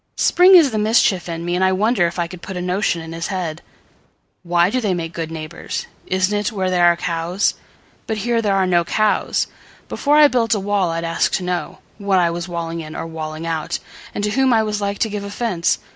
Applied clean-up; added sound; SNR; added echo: none; none; none; none.